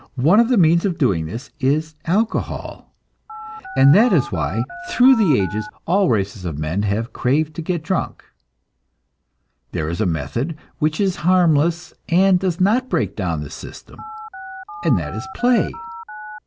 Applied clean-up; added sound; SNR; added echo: none; Telephone; 13 dB; none.